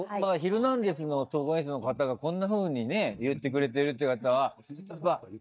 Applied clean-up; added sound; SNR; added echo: neural mask model DeepFilterNet 3.